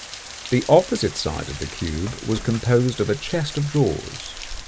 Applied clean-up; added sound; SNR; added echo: none; Rain; 13 dB; none.